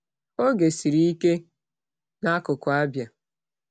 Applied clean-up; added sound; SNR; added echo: none; none; none; none.